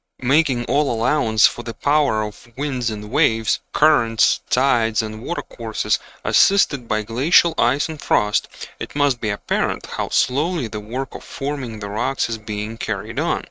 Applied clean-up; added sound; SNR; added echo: neural mask model RNNoise.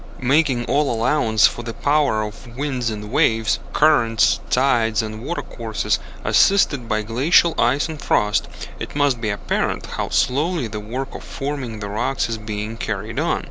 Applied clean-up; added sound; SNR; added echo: none; Bus; 9 dB; none.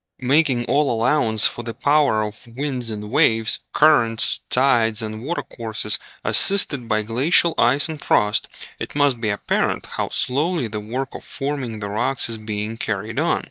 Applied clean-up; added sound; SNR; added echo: neural mask model DeepFilterNet 3.